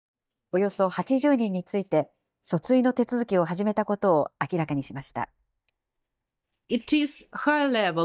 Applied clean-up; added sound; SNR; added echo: neural mask model DeepFilterNet 3.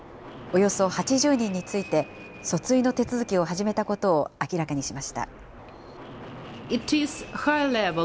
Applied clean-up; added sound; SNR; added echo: none; Fixed-wing aircraft, airplane; 16 dB; none.